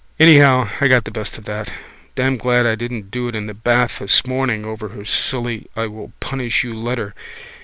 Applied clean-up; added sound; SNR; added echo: none; none; none; none.